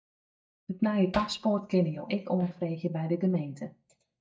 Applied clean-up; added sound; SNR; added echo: neural mask model DeepFilterNet 3.